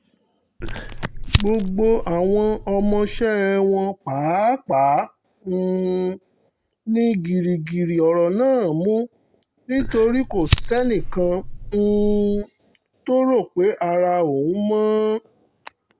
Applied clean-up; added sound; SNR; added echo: none; Fire; 5 dB; none.